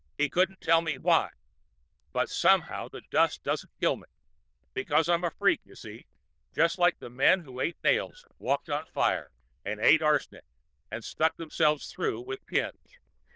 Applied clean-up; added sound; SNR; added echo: neural diffusion model UNIVERSE++.